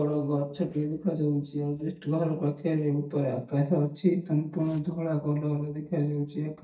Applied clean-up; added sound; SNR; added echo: neural mask model DeepFilterNet 3.